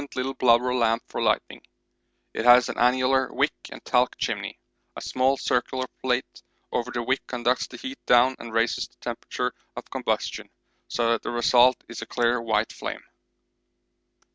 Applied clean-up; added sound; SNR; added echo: none; none; none; none.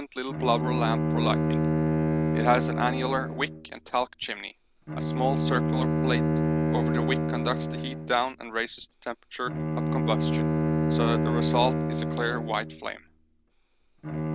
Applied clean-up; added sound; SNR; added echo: none; Bowed string instrument; -4 dB; none.